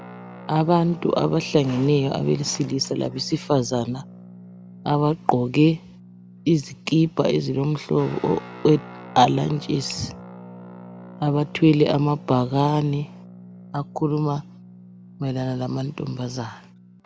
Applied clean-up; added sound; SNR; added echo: none; Guitar; 18 dB; none.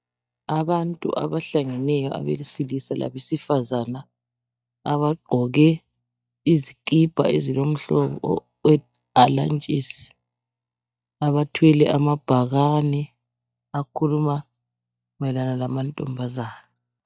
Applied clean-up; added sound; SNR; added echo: neural mask model DeepFilterNet 3.